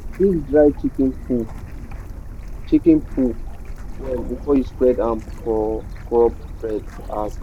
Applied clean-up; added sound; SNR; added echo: none; Stream / Bird; 10 dB; none.